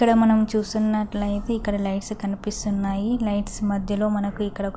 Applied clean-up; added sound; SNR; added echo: none; Thunder; 14 dB; none.